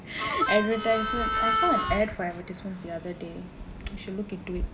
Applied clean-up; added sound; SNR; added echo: none; Harmonica; -2 dB; none.